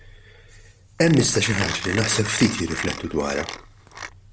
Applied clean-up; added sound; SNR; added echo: none; Mechanisms; 9 dB; none.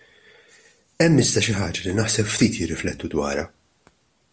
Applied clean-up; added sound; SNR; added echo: none; none; none; none.